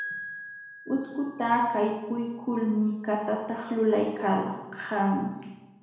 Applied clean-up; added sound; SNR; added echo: none; Piano; 18 dB; reverberation time 1.0 s.